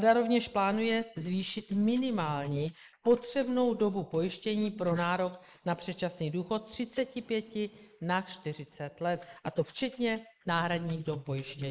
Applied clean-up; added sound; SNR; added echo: neural mask model Resemble Enhance denoiser.